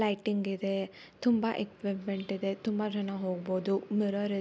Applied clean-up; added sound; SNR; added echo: none; none; none; none.